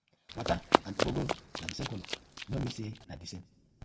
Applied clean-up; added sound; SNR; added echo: none; Run; -3 dB; reverberation time 1.3 s.